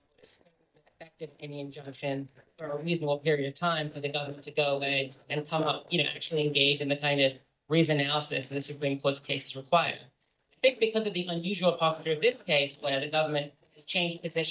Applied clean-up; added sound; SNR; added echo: neural mask model DeepFilterNet 3.